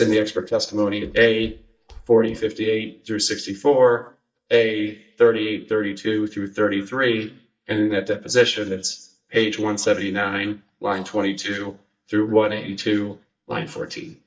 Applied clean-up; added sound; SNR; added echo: neural mask model DeepFilterNet 3.